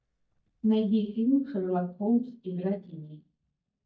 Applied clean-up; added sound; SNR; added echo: neural mask model DeepFilterNet 3.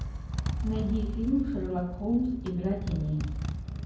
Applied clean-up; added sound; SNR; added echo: none; Motorcycle; 3 dB; reverberation time 0.9 s.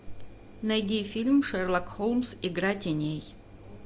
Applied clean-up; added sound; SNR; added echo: none; none; none; none.